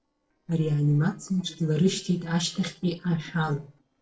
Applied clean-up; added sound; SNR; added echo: neural separator model SepFormer DNS4.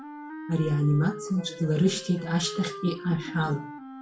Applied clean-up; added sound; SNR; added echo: none; Wind instrument, woodwind instrument; 13 dB; reverberation time 0.3 s.